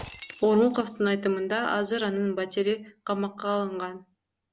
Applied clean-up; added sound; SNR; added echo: none; Shatter; 20 dB; none.